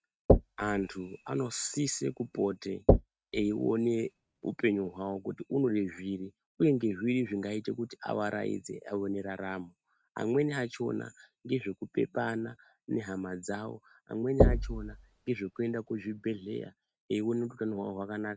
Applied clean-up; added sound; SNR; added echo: neural mask model RNNoise.